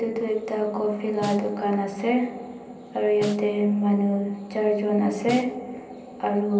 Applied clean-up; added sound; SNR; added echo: none; Snare drum; 17 dB; reverberation time 0.6 s.